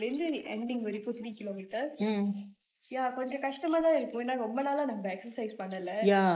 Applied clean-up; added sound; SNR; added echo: neural mask model Resemble Enhance denoiser.